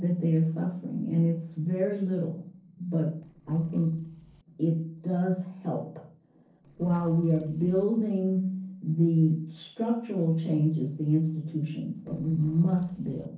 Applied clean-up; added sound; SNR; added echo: neural separator model SepFormer DNS4.